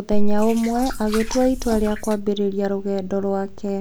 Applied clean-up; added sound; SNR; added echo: none; Liquid; 11 dB; none.